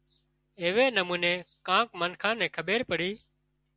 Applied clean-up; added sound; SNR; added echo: none; none; none; none.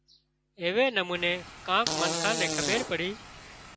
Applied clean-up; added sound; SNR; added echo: none; Fart; 3 dB; none.